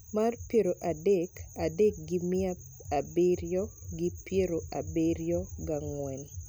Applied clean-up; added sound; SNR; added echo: none; none; none; none.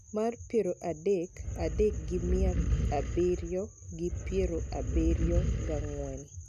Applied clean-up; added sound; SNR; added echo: none; Animal; -1 dB; none.